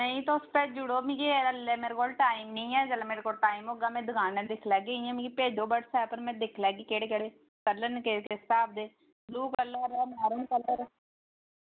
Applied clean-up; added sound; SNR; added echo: none; none; none; none.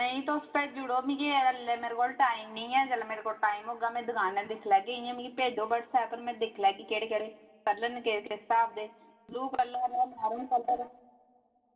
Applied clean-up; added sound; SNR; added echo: none; none; none; reverberation time 1.4 s.